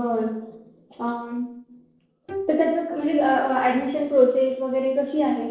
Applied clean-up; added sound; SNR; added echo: neural separator model SepFormer DNS4.